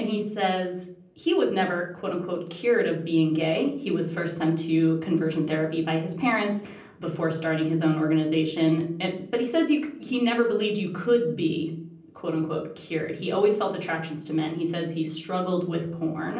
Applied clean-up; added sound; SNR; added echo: none; none; none; reverberation time 0.6 s.